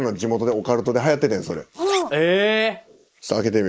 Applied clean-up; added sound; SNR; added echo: neural mask model Resemble Enhance denoiser.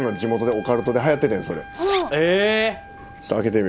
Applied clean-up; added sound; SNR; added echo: none; Zipper (clothing) + Trumpet; 15 dB; none.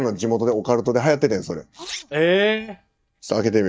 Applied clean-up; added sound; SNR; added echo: neural mask model DeepFilterNet 3.